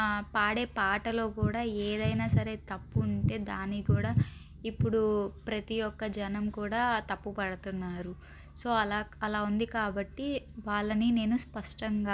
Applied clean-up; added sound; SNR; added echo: none; Bass guitar; 0 dB; none.